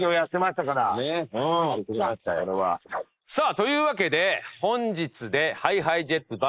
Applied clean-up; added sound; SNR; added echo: neural mask model Resemble Enhance denoiser.